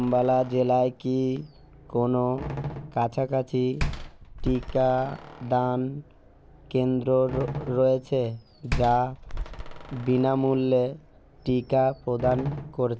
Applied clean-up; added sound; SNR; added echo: none; Slam; 11 dB; none.